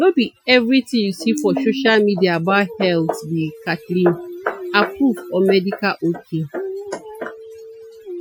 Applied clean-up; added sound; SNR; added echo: classical method Wiener filter.